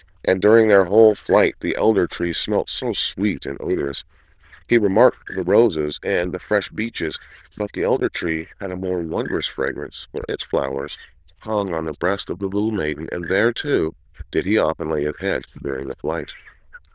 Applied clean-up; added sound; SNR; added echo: neural diffusion model UNIVERSE++.